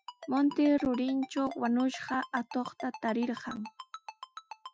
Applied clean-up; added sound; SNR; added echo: classical method Wiener filter.